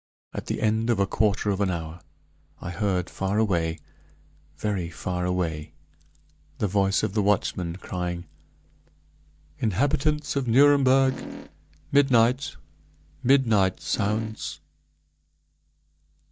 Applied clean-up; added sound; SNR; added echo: neural mask model DeepFilterNet 3.